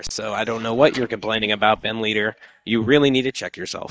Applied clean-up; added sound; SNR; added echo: neural mask model DeepFilterNet 3.